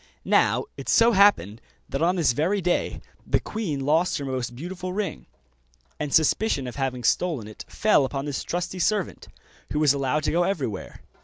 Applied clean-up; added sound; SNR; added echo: none; none; none; none.